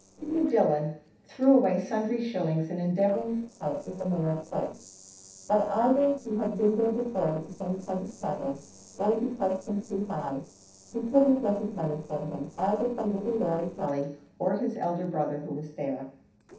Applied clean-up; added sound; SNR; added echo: neural separator model SepFormer DNS4.